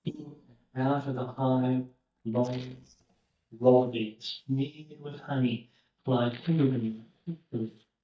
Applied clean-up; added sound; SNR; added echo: neural mask model DeepFilterNet 3.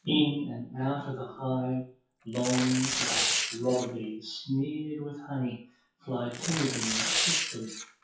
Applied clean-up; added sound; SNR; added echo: classical method WPE with log-MMSE.